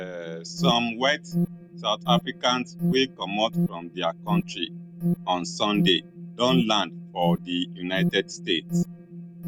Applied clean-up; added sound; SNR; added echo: none; Alarm; 2 dB; none.